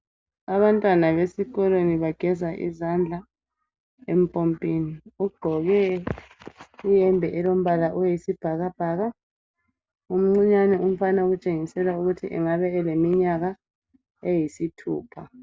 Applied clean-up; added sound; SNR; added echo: none; none; none; none.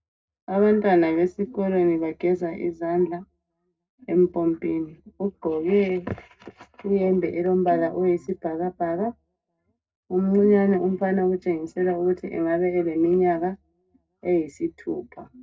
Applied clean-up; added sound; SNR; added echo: neural separator model SepFormer DNS4.